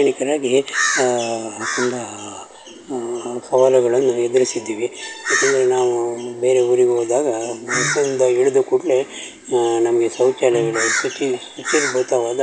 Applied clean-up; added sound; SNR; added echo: none; Bowed string instrument; 19 dB; none.